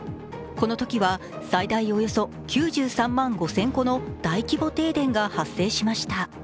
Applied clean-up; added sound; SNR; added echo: none; none; none; none.